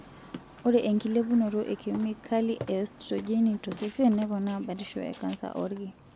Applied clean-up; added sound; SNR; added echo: none; Burping, eructation; 17 dB; none.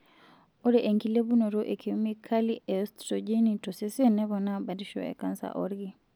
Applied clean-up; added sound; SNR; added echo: none; none; none; none.